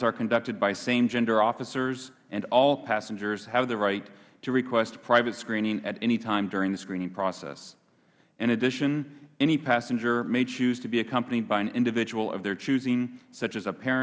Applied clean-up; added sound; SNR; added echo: none; none; none; none.